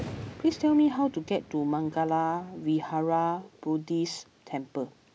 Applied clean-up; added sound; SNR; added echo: none; Thunder; 18 dB; none.